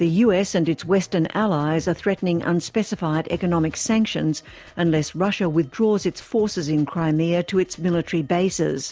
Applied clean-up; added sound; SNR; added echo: none; none; none; none.